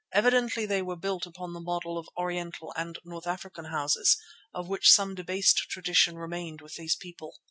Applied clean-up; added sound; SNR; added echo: none; none; none; none.